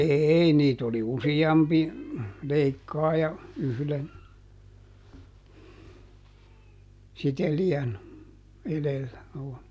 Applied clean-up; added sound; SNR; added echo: none; Cowbell; 19 dB; none.